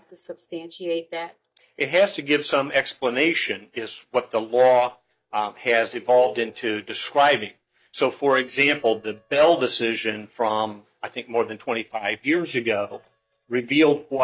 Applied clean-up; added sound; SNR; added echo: neural mask model DeepFilterNet 3.